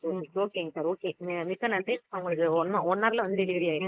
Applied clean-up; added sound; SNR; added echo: neural mask model Resemble Enhance denoiser.